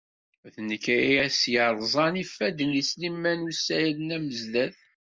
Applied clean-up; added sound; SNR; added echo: neural mask model Resemble Enhance denoiser.